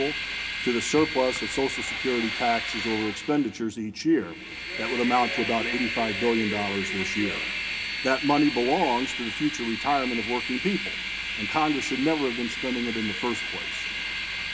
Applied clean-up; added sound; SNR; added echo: none; Train; 4 dB; reverberation time 0.3 s.